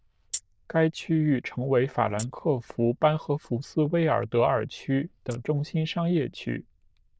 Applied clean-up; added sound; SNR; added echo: neural diffusion model UNIVERSE++.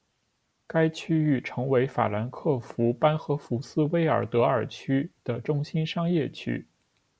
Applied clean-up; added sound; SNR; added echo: none; none; none; none.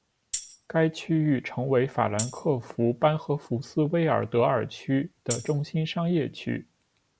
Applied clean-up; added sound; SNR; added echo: none; Tambourine; 14 dB; none.